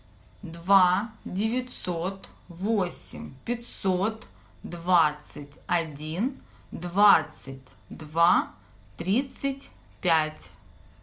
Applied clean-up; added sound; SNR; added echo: none; none; none; none.